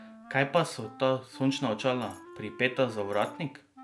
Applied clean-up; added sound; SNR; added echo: none; Wind instrument, woodwind instrument + Coin (dropping); 18 dB; none.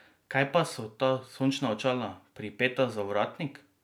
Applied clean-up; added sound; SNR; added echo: none; none; none; none.